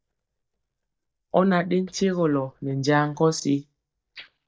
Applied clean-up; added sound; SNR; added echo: neural mask model DeepFilterNet 3.